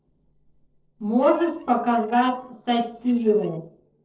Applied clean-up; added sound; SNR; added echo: neural separator model SepFormer DNS4.